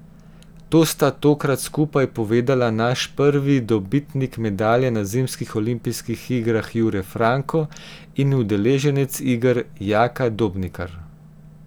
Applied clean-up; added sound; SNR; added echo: none; none; none; none.